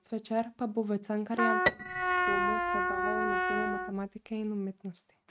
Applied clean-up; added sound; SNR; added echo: neural mask model RNNoise.